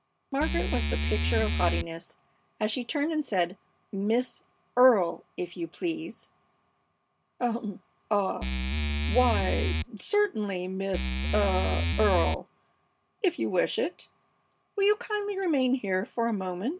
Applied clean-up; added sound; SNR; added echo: none; Musical instrument; -1 dB; none.